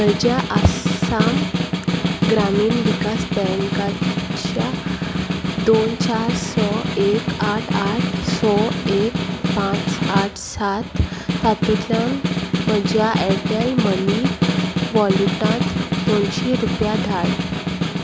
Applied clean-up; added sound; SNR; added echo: none; Snare drum; -1 dB; none.